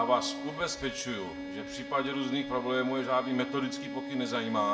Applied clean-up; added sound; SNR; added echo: none; Bowed string instrument; 8 dB; reverberation time 0.3 s.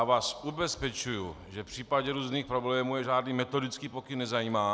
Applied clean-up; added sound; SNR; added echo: none; none; none; none.